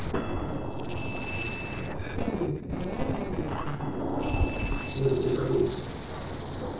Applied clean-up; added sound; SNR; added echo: neural separator model SepFormer DNS4.